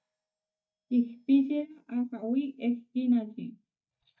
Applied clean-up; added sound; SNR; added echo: neural mask model DeepFilterNet 3.